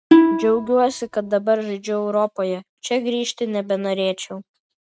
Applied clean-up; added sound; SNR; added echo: neural mask model RNNoise.